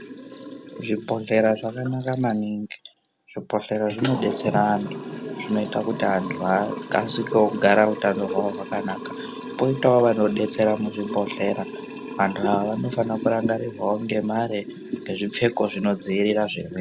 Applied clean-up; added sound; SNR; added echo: none; Liquid; 10 dB; none.